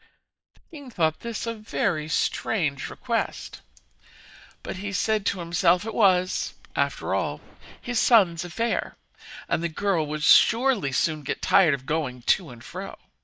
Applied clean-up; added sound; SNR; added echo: neural mask model DeepFilterNet 3.